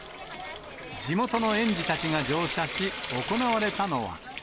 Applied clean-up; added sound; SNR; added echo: none; Trickle, dribble / Sink (filling or washing) / Water tap, faucet; 7 dB; none.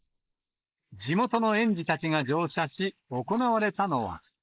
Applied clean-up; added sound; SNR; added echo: neural mask model Resemble Enhance denoiser.